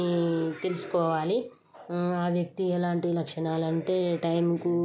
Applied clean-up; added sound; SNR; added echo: none; none; none; none.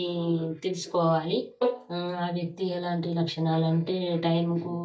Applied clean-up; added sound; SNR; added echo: neural mask model DeepFilterNet 3.